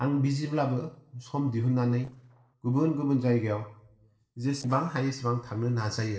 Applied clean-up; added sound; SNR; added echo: neural separator model SepFormer DNS4.